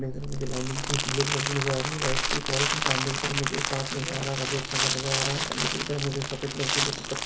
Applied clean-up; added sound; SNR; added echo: none; Crumpling, crinkling; -2 dB; reverberation time 0.3 s.